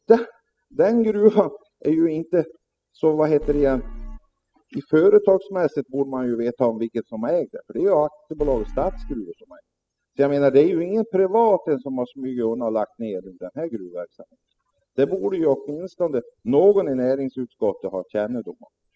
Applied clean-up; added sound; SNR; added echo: classical method spectral subtraction.